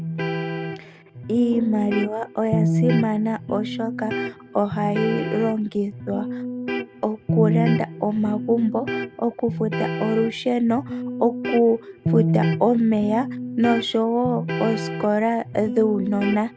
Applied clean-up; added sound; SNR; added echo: none; Electric guitar; 4 dB; none.